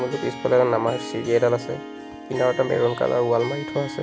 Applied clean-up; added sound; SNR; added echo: none; Harp; 11 dB; none.